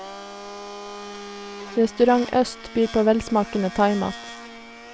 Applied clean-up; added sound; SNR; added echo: none; Domestic sounds, home sounds; 14 dB; none.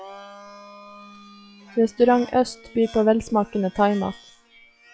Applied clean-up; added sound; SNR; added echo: classical method log-MMSE.